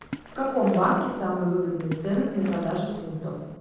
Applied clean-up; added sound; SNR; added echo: none; Splash, splatter; 17 dB; reverberation time 1.3 s.